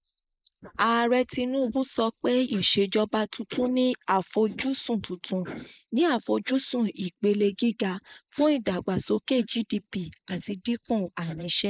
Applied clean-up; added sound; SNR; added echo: neural mask model Resemble Enhance denoiser.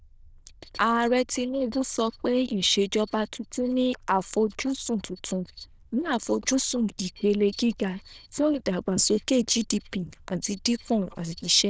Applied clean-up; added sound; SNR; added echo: neural diffusion model UNIVERSE++.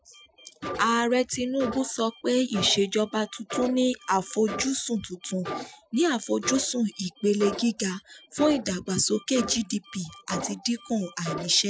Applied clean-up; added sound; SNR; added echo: classical method Wiener filter.